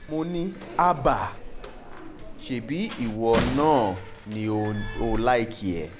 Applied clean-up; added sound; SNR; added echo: none; Slam; 8 dB; none.